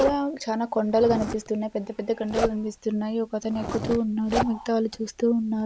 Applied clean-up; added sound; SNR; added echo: none; Zipper (clothing); 9 dB; none.